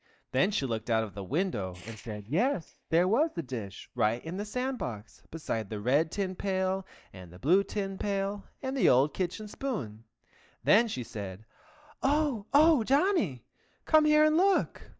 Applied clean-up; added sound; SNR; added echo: neural mask model DeepFilterNet 3.